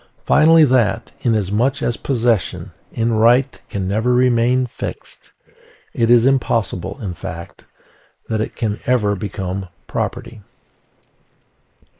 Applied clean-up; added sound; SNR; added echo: neural mask model Resemble Enhance denoiser.